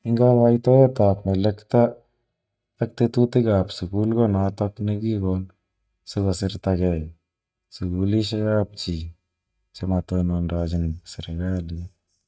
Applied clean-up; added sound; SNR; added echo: neural mask model DeepFilterNet 3.